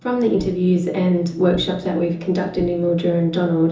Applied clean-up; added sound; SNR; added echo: none; Bowed string instrument; 18 dB; reverberation time 0.7 s.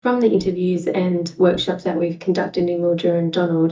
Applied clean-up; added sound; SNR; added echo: neural mask model DeepFilterNet 3.